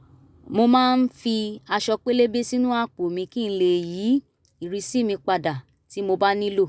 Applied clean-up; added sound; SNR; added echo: none; none; none; none.